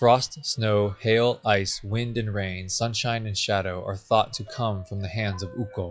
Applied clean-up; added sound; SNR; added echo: classical method log-MMSE.